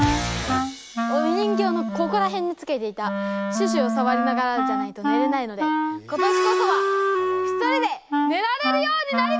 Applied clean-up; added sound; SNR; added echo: none; Wind instrument, woodwind instrument; -1 dB; none.